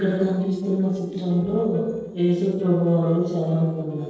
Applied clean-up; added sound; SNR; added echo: neural separator model SepFormer DNS4.